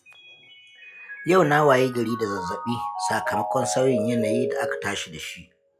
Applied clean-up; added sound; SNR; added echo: classical method log-MMSE.